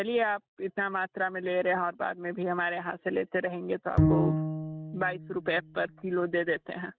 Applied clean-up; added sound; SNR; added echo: neural mask model RNNoise.